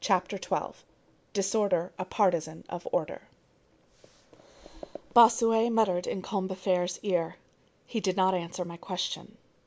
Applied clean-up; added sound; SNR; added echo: none; none; none; none.